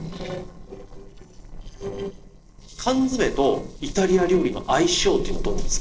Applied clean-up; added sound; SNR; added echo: neural separator model SepFormer DNS4.